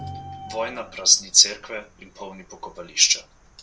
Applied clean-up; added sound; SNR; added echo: none; Bird + Drum; 18 dB; none.